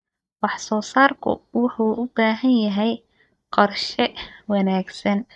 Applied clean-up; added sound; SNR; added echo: neural mask model DeepFilterNet 3.